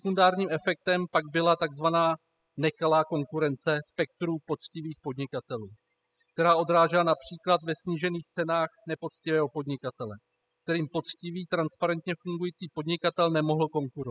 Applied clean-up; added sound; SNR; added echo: classical method spectral subtraction.